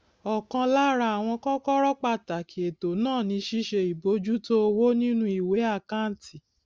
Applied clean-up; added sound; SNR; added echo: none; none; none; none.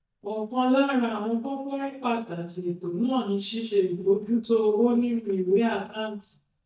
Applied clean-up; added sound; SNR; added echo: neural mask model DeepFilterNet 3.